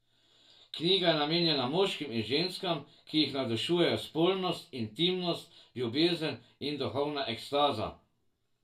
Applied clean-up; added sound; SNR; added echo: none; none; none; reverberation time 0.2 s.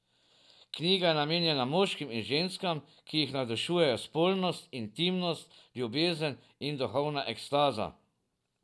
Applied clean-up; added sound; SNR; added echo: none; none; none; none.